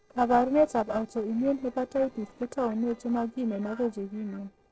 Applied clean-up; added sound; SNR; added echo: neural separator model SepFormer DNS4.